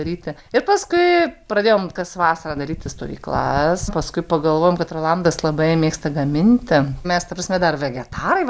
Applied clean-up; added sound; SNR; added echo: none; none; none; none.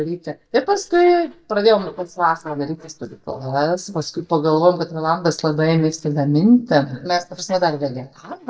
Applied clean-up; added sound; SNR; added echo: neural mask model DeepFilterNet 3.